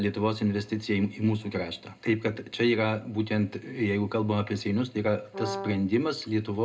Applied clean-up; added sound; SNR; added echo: none; Brass instrument; 9 dB; reverberation time 0.2 s.